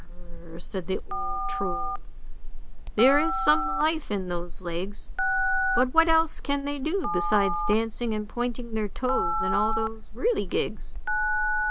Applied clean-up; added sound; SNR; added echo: none; Telephone; 0 dB; none.